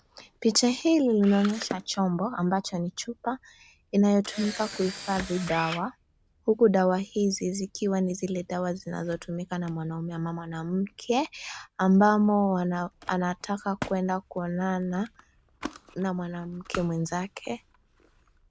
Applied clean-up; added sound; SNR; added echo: none; Camera; 17 dB; none.